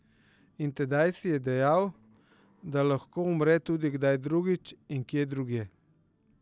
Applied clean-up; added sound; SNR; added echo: none; none; none; none.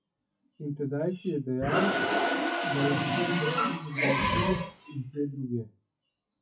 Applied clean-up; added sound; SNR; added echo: classical method WPE with log-MMSE.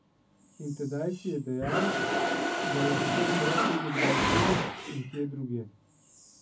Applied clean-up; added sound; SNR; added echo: none; Mechanisms; -3 dB; reverberation time 0.3 s.